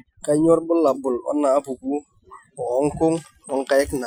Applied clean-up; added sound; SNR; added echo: classical method Wiener filter.